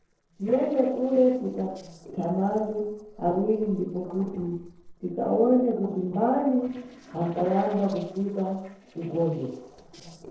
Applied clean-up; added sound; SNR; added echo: neural separator model SepFormer DNS4.